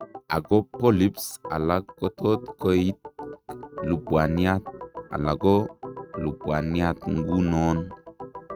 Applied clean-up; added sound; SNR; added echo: neural mask model RNNoise.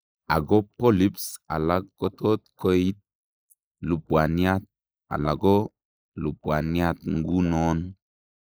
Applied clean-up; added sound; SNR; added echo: neural mask model Resemble Enhance denoiser.